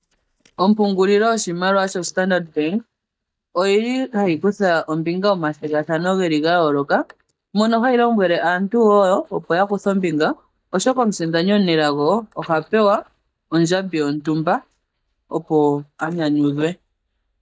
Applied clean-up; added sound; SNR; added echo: neural mask model DeepFilterNet 3.